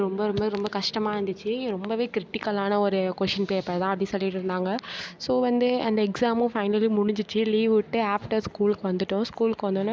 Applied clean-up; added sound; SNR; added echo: none; none; none; none.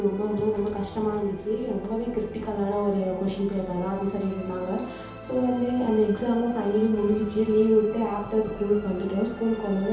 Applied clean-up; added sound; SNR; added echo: none; Musical instrument; 15 dB; reverberation time 0.8 s.